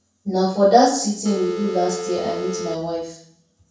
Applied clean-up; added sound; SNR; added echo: none; Telephone; 7 dB; reverberation time 0.6 s.